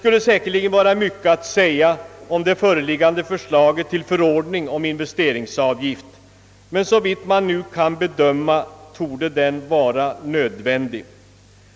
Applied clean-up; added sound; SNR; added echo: none; none; none; none.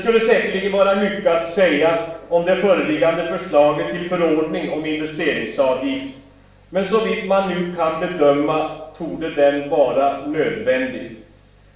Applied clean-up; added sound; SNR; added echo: none; none; none; reverberation time 0.6 s.